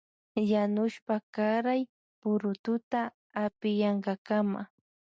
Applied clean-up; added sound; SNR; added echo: none; none; none; none.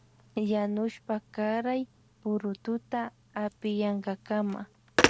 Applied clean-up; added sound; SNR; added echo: none; Telephone; 4 dB; none.